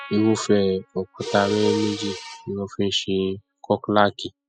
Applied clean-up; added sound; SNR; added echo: classical method spectral subtraction.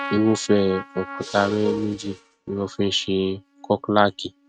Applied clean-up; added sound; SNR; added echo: neural mask model RNNoise.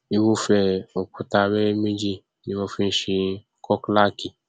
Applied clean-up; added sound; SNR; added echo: none; none; none; none.